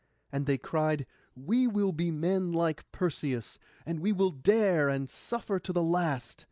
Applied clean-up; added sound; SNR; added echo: neural mask model Resemble Enhance denoiser.